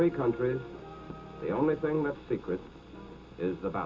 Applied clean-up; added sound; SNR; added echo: none; none; none; reverberation time 0.2 s.